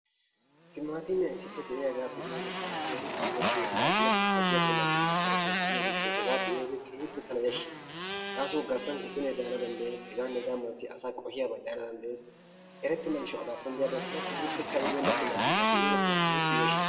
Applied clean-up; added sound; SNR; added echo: none; Motorcycle; -3 dB; reverberation time 0.7 s.